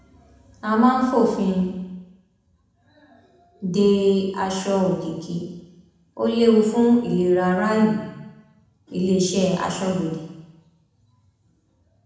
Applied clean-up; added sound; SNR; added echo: none; none; none; reverberation time 1.0 s.